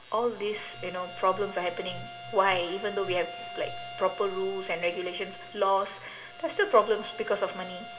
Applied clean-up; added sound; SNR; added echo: none; Bowed string instrument; 14 dB; reverberation time 1.7 s.